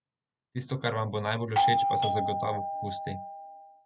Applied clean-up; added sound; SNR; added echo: none; Doorbell; -5 dB; none.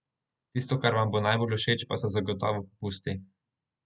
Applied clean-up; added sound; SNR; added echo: none; none; none; none.